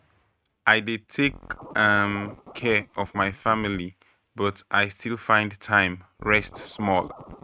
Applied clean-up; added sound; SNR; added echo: neural mask model RNNoise.